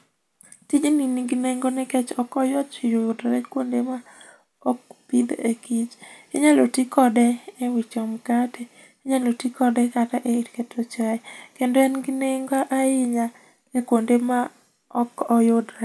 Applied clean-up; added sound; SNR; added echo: none; none; none; none.